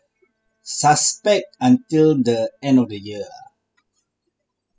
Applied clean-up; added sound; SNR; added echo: classical method spectral subtraction.